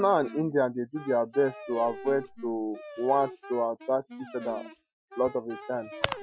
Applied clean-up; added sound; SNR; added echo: classical method Wiener filter.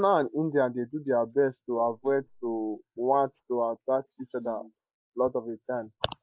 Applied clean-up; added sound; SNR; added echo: neural mask model Resemble Enhance denoiser.